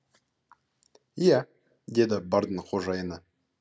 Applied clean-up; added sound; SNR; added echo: none; none; none; none.